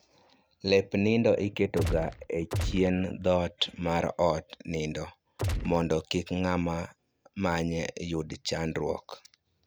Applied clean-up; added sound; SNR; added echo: none; Gunshot, gunfire; 2 dB; none.